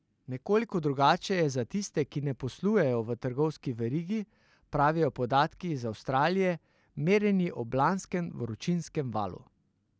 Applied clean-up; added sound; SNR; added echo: none; none; none; none.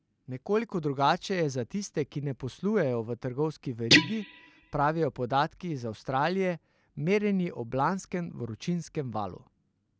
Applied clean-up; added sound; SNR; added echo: none; Guitar; -2 dB; none.